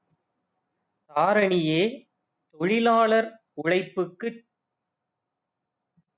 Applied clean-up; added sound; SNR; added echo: none; none; none; none.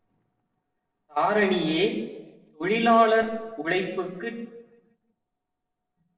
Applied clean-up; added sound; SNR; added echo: neural separator model SepFormer DNS4.